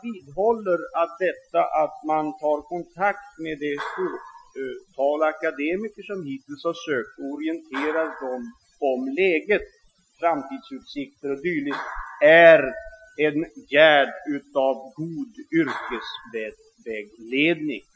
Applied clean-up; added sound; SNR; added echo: classical method Wiener filter.